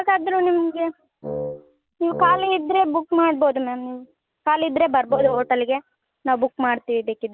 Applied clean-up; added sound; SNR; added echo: none; Wind instrument, woodwind instrument; 9 dB; none.